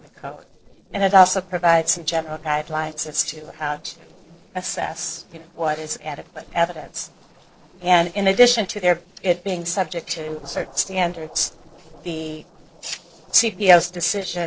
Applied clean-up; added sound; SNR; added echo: neural separator model SepFormer DNS4.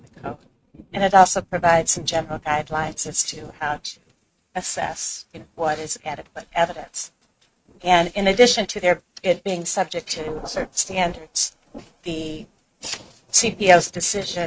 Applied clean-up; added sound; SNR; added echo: neural mask model RNNoise.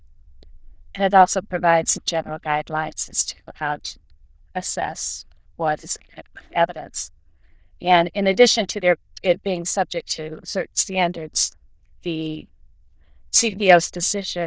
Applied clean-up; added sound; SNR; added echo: neural diffusion model UNIVERSE++.